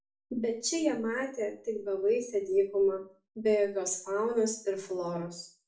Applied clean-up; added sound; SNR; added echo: none; none; none; reverberation time 0.3 s.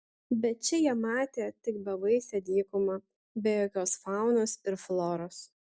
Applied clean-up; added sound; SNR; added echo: none; none; none; none.